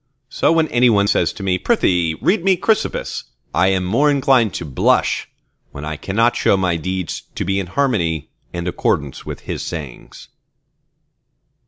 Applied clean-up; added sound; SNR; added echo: none; none; none; none.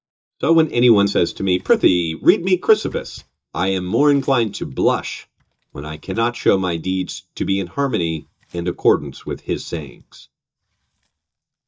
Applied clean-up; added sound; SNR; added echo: neural mask model DeepFilterNet 3.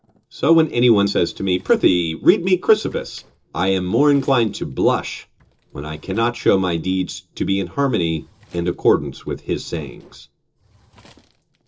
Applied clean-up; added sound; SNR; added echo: neural separator model SepFormer DNS4.